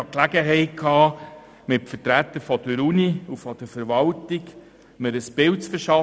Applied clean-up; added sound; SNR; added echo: none; none; none; none.